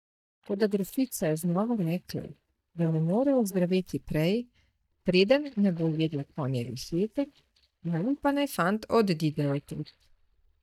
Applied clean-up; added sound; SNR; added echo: neural mask model DeepFilterNet 3.